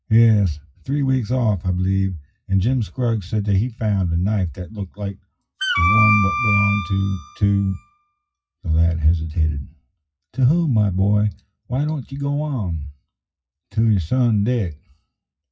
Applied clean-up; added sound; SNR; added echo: classical method WPE with log-MMSE.